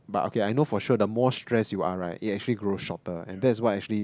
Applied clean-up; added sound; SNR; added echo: none; none; none; none.